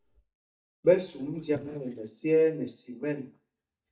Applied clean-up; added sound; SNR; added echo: neural mask model DeepFilterNet 3.